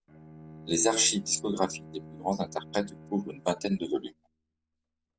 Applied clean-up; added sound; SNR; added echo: none; Bowed string instrument; 18 dB; none.